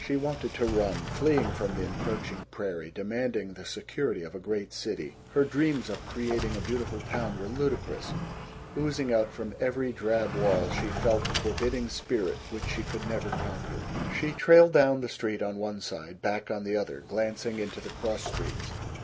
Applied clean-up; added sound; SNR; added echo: none; Sliding door; 8 dB; none.